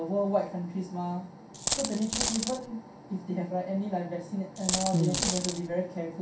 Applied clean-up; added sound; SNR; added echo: none; Coin (dropping); 1 dB; reverberation time 0.3 s.